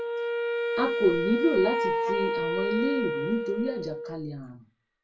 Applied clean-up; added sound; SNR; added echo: none; Wind instrument, woodwind instrument; 0 dB; reverberation time 0.2 s.